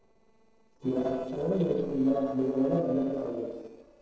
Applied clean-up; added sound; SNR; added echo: neural separator model SepFormer DNS4.